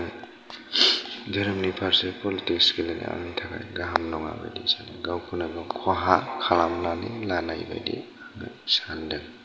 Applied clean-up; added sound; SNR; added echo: none; none; none; none.